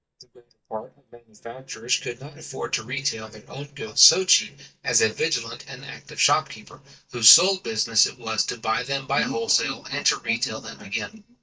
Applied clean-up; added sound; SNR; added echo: neural mask model DeepFilterNet 3.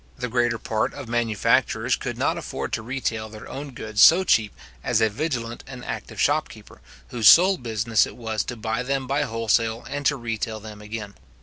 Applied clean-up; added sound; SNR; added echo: none; none; none; none.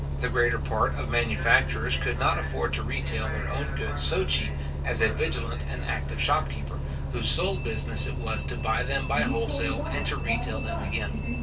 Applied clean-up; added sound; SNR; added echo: none; Bus; 2 dB; reverberation time 0.2 s.